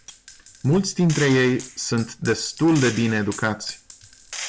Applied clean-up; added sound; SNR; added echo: none; Gunshot, gunfire; 15 dB; none.